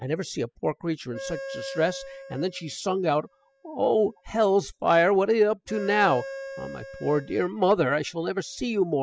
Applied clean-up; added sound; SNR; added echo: classical method spectral subtraction.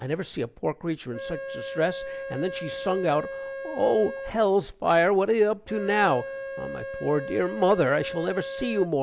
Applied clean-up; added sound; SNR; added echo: none; Organ; 9 dB; none.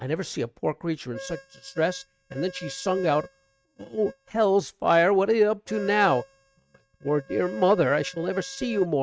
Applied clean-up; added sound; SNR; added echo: neural mask model RNNoise.